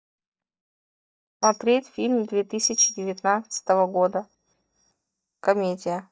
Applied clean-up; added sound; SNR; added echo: neural mask model DeepFilterNet 3.